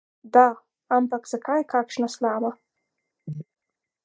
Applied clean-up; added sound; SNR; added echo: neural mask model DeepFilterNet 3.